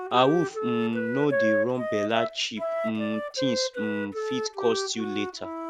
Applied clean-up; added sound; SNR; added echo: none; Wind instrument, woodwind instrument; 2 dB; none.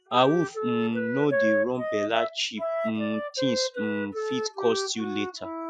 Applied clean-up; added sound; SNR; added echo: classical method Wiener filter.